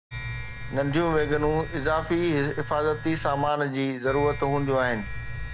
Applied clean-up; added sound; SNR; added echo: none; Domestic sounds, home sounds; 8 dB; none.